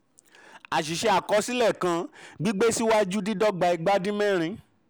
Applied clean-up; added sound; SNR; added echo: none; none; none; none.